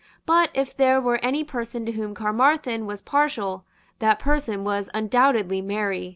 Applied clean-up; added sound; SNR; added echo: none; none; none; none.